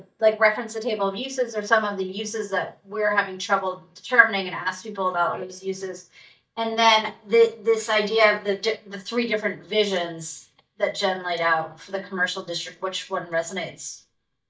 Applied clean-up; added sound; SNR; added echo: neural mask model DeepFilterNet 3.